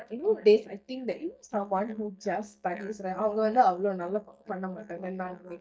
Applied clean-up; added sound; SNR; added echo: neural mask model DeepFilterNet 3.